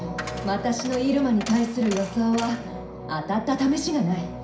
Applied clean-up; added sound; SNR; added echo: none; Coin (dropping); 14 dB; reverberation time 0.5 s.